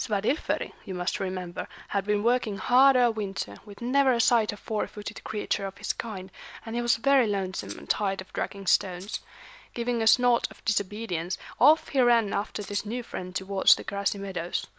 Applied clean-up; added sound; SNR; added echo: none; Rattle (instrument); 16 dB; none.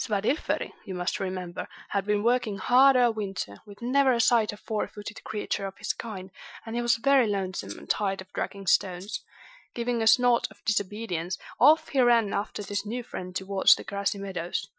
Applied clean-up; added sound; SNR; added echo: classical method Wiener filter.